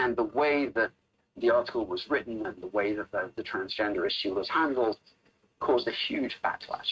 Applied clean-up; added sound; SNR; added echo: neural mask model RNNoise.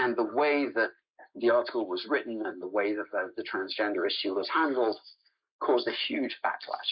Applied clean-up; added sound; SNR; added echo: neural mask model Resemble Enhance denoiser.